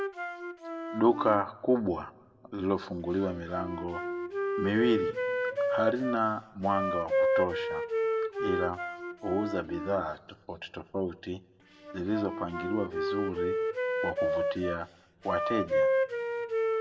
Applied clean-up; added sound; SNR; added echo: none; Wind instrument, woodwind instrument; 0 dB; reverberation time 1.3 s.